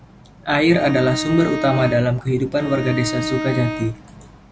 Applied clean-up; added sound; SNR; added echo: none; Bowed string instrument; 7 dB; none.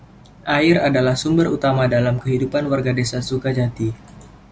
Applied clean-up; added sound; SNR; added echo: none; none; none; none.